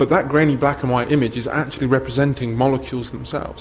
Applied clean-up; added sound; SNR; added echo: none; none; none; none.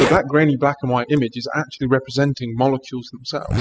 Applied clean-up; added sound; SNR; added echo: classical method spectral subtraction.